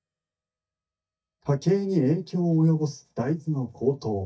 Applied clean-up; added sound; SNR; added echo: neural mask model DeepFilterNet 3.